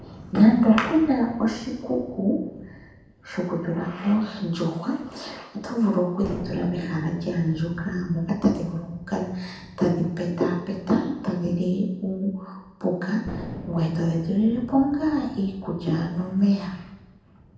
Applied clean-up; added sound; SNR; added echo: none; Thunder; 17 dB; reverberation time 0.9 s.